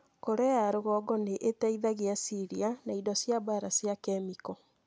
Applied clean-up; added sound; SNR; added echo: none; none; none; none.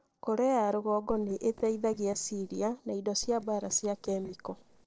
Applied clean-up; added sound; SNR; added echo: neural separator model SepFormer DNS4.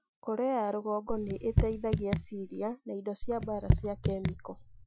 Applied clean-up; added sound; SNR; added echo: classical method Wiener filter.